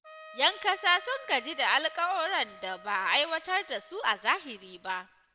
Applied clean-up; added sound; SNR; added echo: none; Trumpet; 20 dB; none.